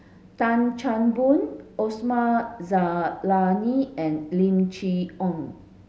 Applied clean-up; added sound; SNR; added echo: none; none; none; none.